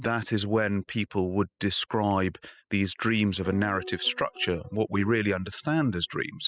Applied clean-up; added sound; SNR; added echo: classical method spectral subtraction.